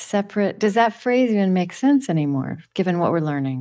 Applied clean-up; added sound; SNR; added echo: neural mask model DeepFilterNet 3.